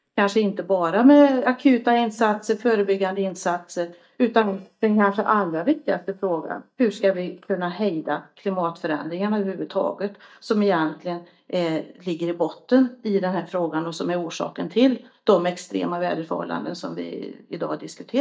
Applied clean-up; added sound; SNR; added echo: neural mask model DeepFilterNet 3.